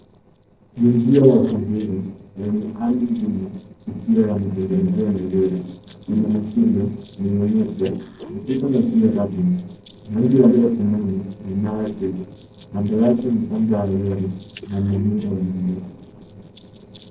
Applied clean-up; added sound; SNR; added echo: neural separator model SepFormer DNS4.